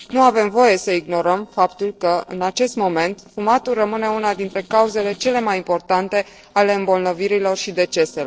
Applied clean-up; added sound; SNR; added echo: neural separator model SepFormer DNS4.